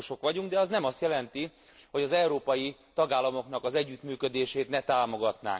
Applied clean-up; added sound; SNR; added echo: none; none; none; none.